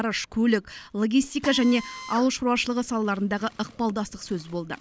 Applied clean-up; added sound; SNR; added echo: none; Drill; 18 dB; none.